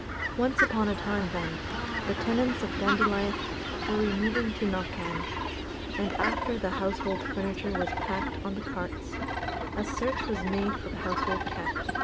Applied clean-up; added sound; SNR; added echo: none; Fowl; 0 dB; none.